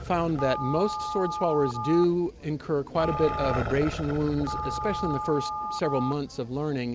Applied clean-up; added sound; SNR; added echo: none; Telephone + Growling; 6 dB; none.